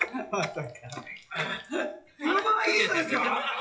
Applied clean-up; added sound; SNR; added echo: classical method WPE with log-MMSE.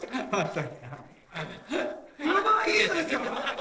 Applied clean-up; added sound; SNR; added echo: neural separator model SepFormer DNS4.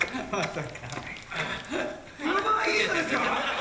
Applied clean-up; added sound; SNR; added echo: none; Fire; 19 dB; reverberation time 1.0 s.